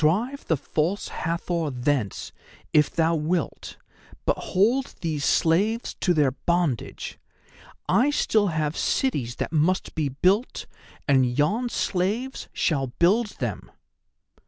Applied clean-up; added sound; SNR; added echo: none; none; none; none.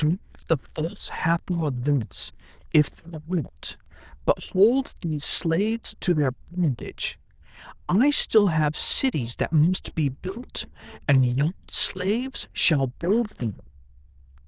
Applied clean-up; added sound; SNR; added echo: neural diffusion model UNIVERSE++.